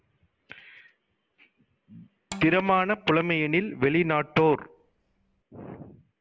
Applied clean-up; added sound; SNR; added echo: none; Bowed string instrument; 19 dB; none.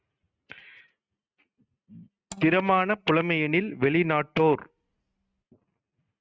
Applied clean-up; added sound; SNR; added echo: neural mask model RNNoise.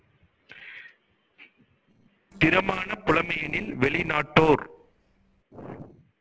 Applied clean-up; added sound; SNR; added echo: neural separator model SepFormer DNS4.